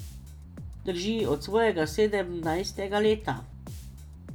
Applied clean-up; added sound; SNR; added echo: none; Bass guitar; 13 dB; none.